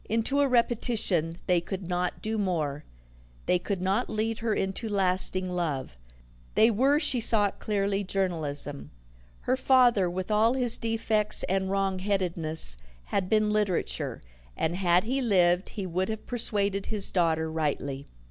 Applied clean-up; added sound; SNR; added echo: none; none; none; none.